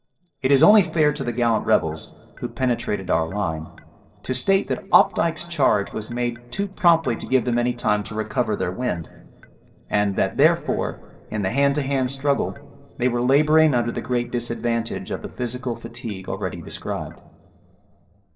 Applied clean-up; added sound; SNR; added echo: neural separator model SepFormer DNS4.